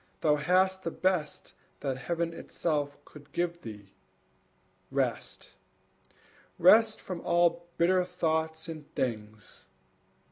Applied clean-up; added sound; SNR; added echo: none; none; none; none.